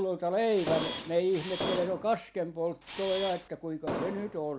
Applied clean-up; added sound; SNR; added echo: none; Camera + Explosion; 6 dB; none.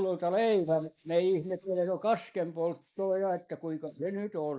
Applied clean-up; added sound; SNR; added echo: neural mask model Resemble Enhance denoiser.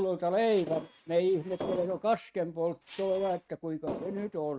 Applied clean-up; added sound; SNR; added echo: neural mask model RNNoise.